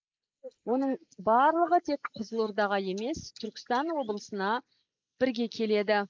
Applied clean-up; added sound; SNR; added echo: neural mask model Resemble Enhance denoiser.